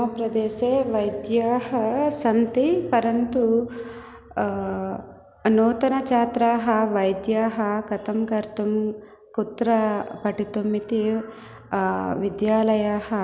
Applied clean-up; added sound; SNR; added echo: none; none; none; none.